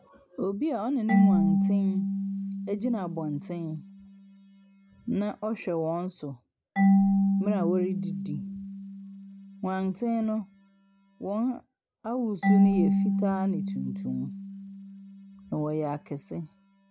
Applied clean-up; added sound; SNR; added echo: none; Marimba, xylophone / Wood; -3 dB; none.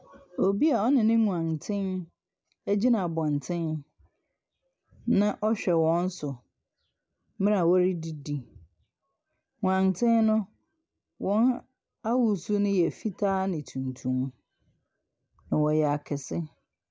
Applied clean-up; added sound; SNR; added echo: none; none; none; none.